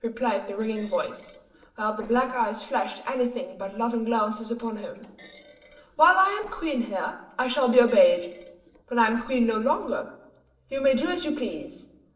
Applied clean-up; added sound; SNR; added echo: neural separator model SepFormer DNS4.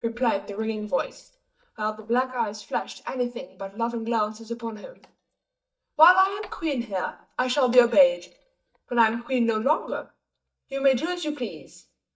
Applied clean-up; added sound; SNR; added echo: neural mask model DeepFilterNet 3.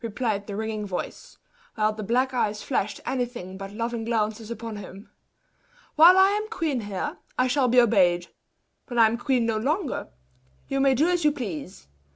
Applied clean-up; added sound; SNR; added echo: none; none; none; none.